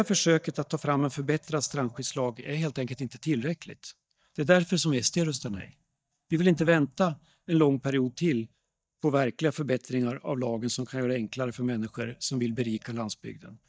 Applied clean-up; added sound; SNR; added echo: neural mask model DeepFilterNet 3.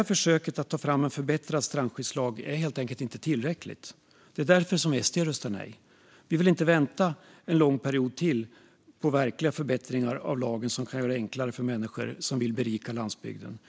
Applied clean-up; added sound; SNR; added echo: none; none; none; none.